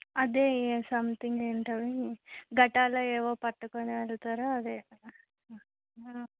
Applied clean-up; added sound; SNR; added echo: none; none; none; none.